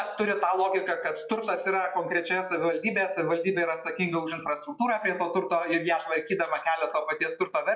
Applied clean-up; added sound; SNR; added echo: classical method log-MMSE.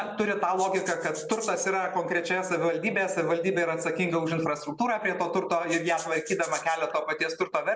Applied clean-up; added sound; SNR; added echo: none; Rattle (instrument); 14 dB; none.